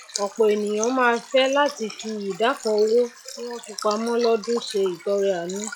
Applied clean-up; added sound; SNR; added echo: classical method log-MMSE.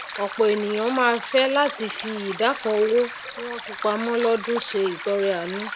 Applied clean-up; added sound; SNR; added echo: none; Stream; 7 dB; none.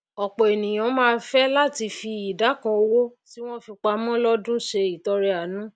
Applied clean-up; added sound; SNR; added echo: none; none; none; none.